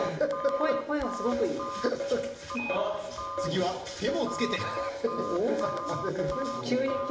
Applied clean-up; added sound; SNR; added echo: none; Telephone; 9 dB; reverberation time 0.5 s.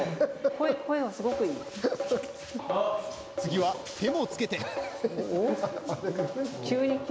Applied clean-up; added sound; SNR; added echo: none; none; none; none.